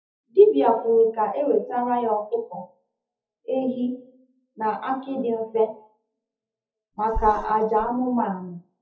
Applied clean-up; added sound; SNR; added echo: classical method WPE with log-MMSE.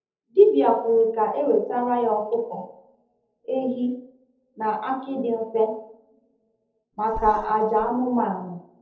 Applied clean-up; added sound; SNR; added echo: neural separator model SepFormer DNS4.